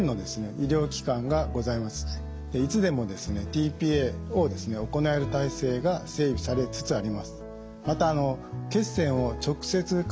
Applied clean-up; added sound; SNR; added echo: none; none; none; none.